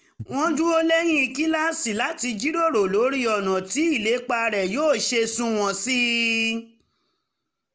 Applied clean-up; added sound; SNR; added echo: none; Breathing; 15 dB; none.